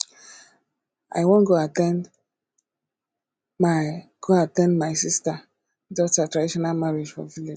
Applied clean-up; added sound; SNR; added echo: none; none; none; none.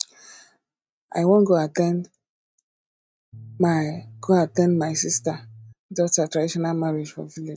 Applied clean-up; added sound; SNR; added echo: neural mask model RNNoise.